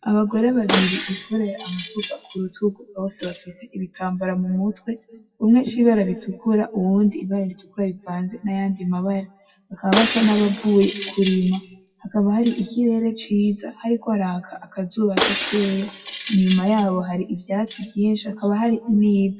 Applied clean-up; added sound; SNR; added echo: classical method WPE with log-MMSE.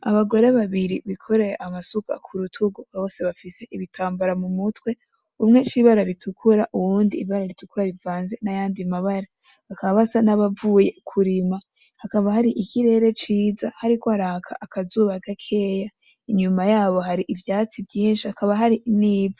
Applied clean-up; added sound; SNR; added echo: none; none; none; none.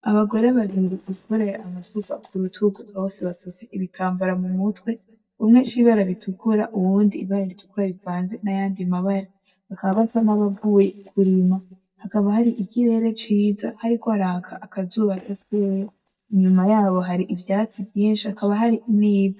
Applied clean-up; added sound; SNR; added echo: neural mask model DeepFilterNet 3.